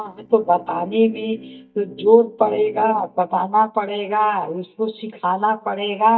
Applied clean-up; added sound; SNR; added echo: neural mask model DeepFilterNet 3.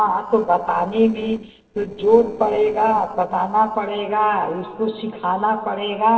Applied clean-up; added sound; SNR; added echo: neural separator model SepFormer DNS4.